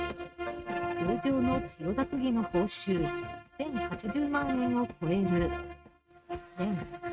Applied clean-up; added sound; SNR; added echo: neural mask model RNNoise.